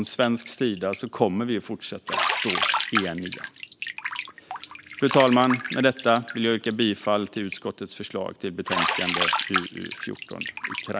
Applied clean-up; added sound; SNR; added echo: none; Bathtub (filling or washing); 5 dB; none.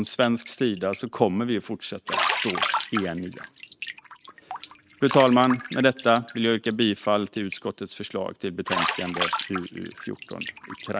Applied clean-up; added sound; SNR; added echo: neural mask model RNNoise.